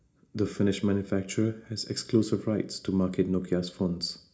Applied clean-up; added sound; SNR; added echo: none; none; none; reverberation time 0.4 s.